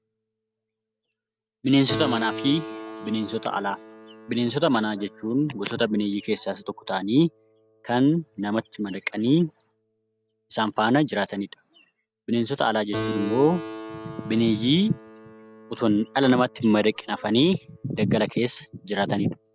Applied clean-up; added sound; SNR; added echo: none; Keyboard (musical); 14 dB; none.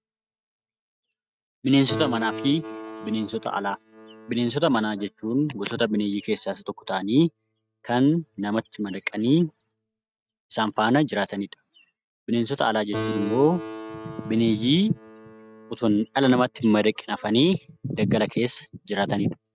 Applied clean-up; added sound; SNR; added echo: neural mask model RNNoise.